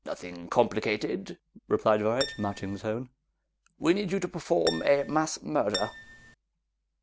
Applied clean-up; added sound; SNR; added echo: none; Acoustic guitar; 9 dB; none.